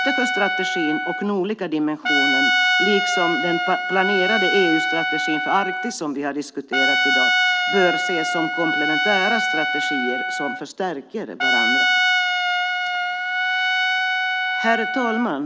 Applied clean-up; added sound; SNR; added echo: none; Trumpet; -3 dB; none.